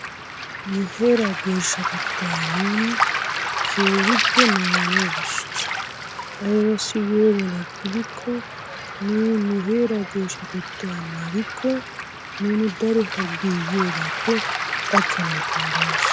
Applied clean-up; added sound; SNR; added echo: none; Waves, surf; 2 dB; none.